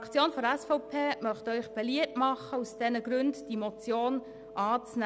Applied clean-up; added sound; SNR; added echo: none; Wind instrument, woodwind instrument; 16 dB; none.